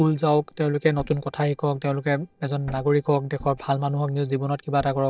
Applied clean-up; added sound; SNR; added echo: neural separator model SepFormer DNS4.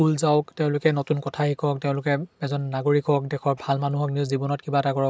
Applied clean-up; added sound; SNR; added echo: none; none; none; none.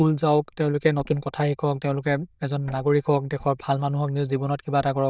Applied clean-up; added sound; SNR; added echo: neural diffusion model UNIVERSE++.